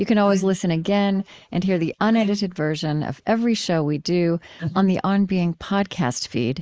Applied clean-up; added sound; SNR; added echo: neural mask model Resemble Enhance denoiser.